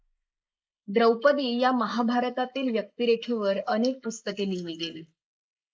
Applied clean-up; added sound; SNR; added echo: neural mask model Resemble Enhance denoiser.